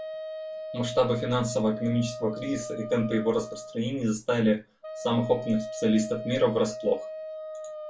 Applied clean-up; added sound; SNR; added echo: none; Wind instrument, woodwind instrument; 10 dB; reverberation time 0.1 s.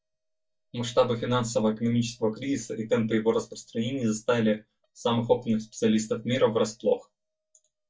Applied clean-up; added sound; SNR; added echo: neural mask model DeepFilterNet 3.